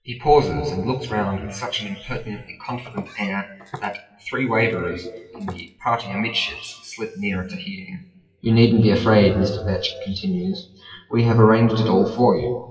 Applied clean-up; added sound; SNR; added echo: classical method WPE with log-MMSE.